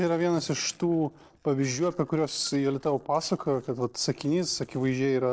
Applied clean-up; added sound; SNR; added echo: neural separator model SepFormer DNS4.